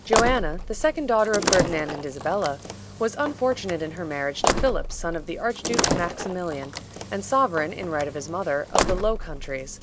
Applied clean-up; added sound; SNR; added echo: none; Slam; 3 dB; none.